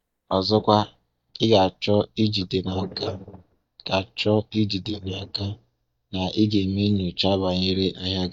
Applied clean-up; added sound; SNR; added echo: neural mask model DeepFilterNet 3.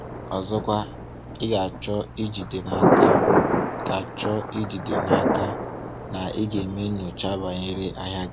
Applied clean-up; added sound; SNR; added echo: none; Thunder; -4 dB; none.